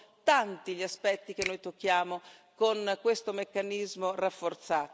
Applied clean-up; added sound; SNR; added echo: neural mask model Resemble Enhance denoiser.